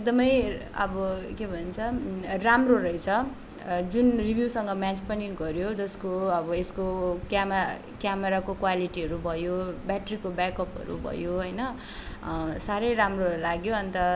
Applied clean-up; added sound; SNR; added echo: none; none; none; none.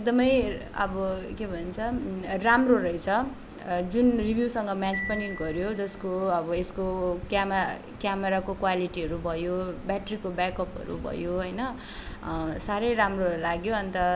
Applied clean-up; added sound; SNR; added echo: none; Marimba, xylophone; 15 dB; none.